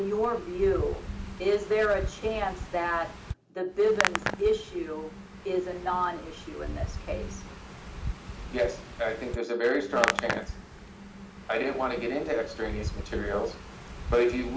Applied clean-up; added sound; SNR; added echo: none; Hands; 6 dB; none.